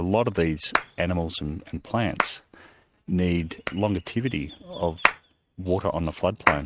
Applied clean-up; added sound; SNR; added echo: neural mask model RNNoise.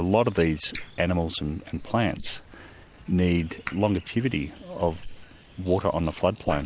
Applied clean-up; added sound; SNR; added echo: neural mask model Resemble Enhance denoiser.